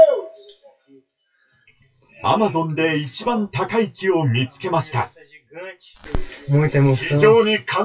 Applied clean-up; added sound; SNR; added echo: classical method WPE with log-MMSE.